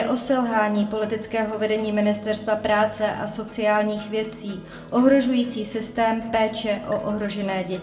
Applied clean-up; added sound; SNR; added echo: none; Acoustic guitar; 17 dB; reverberation time 0.4 s.